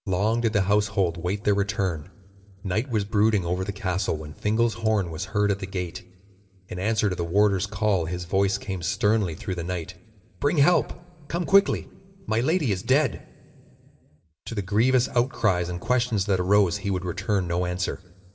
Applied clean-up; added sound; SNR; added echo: none; none; none; reverberation time 1.2 s.